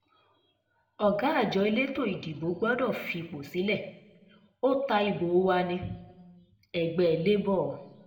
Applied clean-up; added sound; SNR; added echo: none; none; none; reverberation time 0.7 s.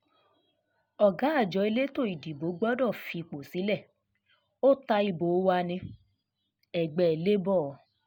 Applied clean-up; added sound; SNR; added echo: none; none; none; none.